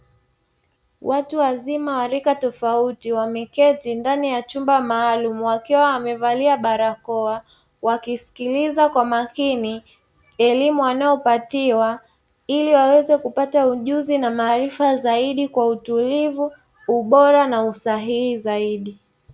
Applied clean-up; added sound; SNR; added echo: none; none; none; none.